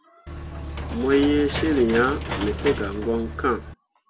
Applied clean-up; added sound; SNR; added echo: none; Engine / Mechanisms; 7 dB; none.